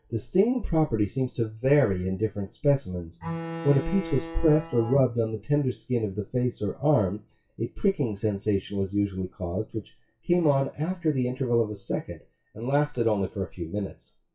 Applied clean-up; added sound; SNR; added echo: classical method WPE with log-MMSE.